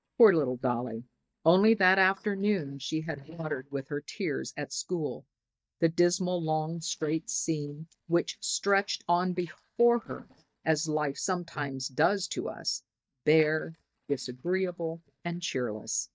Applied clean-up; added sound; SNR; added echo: neural mask model DeepFilterNet 3.